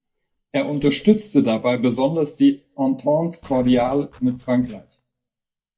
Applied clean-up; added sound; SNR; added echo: neural mask model DeepFilterNet 3.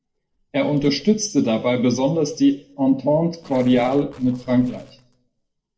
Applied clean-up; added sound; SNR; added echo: neural separator model SepFormer DNS4.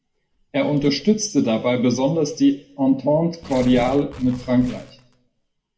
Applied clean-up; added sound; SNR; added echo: none; Tearing; 19 dB; reverberation time 0.5 s.